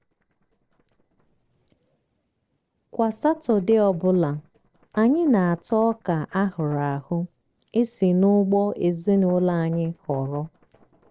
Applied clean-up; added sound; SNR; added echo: neural separator model SepFormer DNS4.